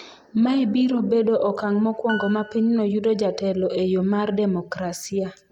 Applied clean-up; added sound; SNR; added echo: none; Piano; 14 dB; none.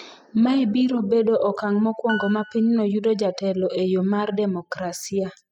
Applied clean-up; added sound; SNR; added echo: classical method spectral subtraction.